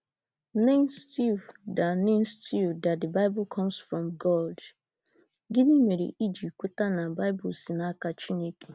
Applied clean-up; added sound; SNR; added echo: none; none; none; none.